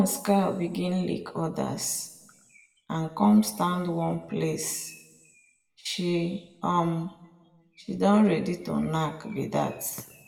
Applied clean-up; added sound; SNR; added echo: none; none; none; reverberation time 0.9 s.